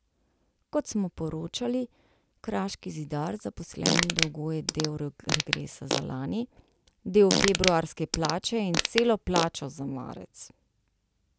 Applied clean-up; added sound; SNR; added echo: none; Fart; 0 dB; none.